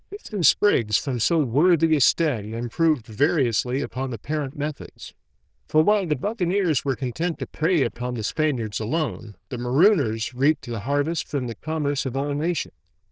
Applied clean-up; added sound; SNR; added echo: neural diffusion model UNIVERSE++.